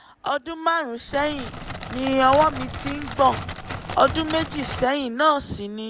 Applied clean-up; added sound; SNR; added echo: none; Crackle; 9 dB; none.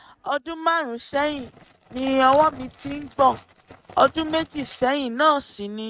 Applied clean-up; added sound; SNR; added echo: neural mask model RNNoise.